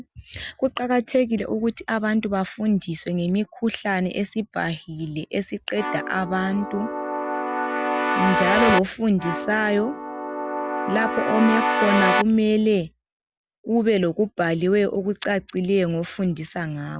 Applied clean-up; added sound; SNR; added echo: none; Keyboard (musical); 1 dB; none.